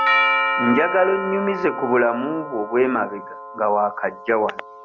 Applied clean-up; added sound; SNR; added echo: none; Doorbell; 3 dB; none.